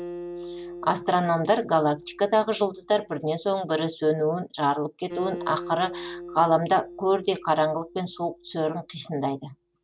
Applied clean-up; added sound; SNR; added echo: none; Acoustic guitar; 15 dB; none.